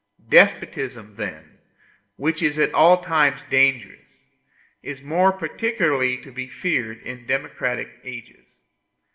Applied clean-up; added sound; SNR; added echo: none; none; none; reverberation time 0.7 s.